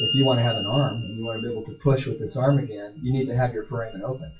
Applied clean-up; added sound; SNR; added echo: classical method WPE with log-MMSE.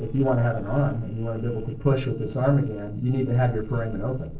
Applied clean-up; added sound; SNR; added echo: neural separator model SepFormer DNS4.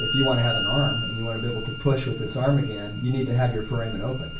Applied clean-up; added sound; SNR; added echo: none; Bowed string instrument; 8 dB; reverberation time 0.3 s.